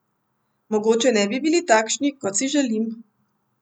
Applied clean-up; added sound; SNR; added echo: none; none; none; none.